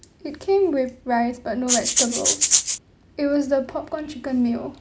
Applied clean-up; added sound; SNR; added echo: none; Rattle (instrument); -4 dB; none.